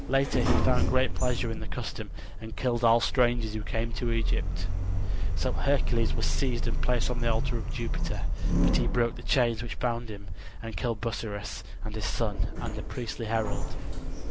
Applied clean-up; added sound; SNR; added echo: none; Sliding door; -4 dB; none.